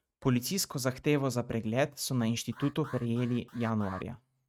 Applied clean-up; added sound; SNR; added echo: neural mask model RNNoise.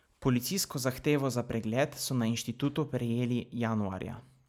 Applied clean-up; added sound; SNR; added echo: none; none; none; none.